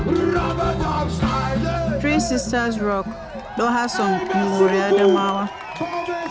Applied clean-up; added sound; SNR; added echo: none; Cheering; -3 dB; none.